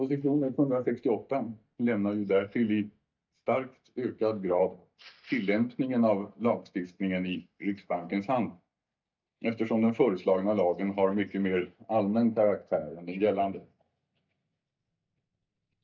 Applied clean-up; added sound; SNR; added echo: neural mask model DeepFilterNet 3.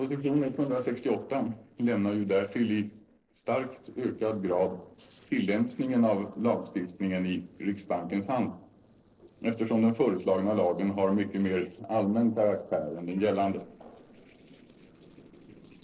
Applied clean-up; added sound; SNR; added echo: neural separator model SepFormer DNS4.